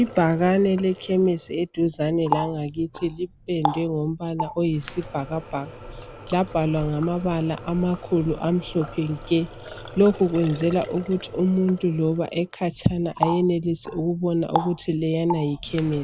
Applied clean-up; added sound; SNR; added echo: none; Water tap, faucet; 11 dB; none.